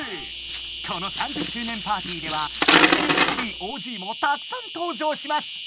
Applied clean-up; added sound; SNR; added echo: none; Insect + Coin (dropping); -4 dB; none.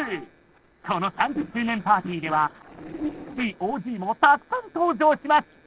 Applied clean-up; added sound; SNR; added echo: neural separator model SepFormer DNS4.